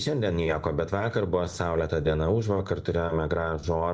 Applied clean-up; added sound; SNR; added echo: none; none; none; reverberation time 0.3 s.